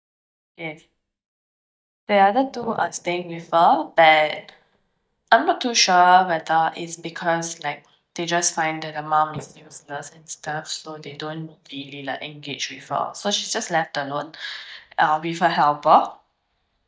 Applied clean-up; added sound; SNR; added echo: neural mask model DeepFilterNet 3.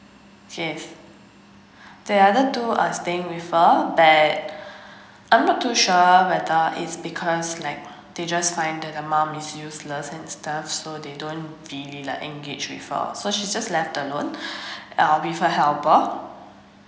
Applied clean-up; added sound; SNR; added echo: none; none; none; none.